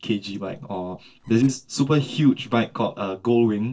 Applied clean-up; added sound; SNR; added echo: neural separator model SepFormer DNS4.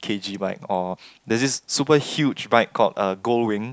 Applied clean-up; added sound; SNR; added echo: none; none; none; none.